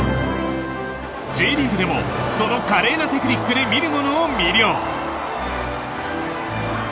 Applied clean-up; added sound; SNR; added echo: none; none; none; none.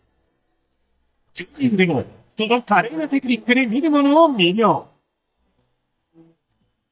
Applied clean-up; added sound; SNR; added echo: neural mask model DeepFilterNet 3.